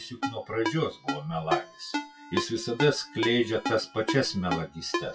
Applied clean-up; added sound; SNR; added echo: classical method WPE with log-MMSE.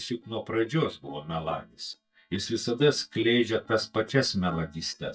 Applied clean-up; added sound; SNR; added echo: neural mask model DeepFilterNet 3.